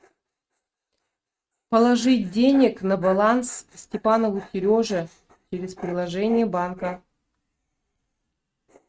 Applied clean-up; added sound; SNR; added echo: neural mask model RNNoise.